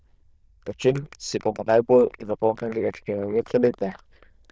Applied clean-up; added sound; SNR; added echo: neural diffusion model UNIVERSE++.